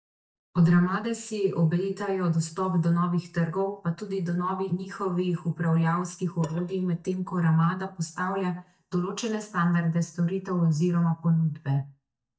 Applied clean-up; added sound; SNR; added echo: neural mask model DeepFilterNet 3.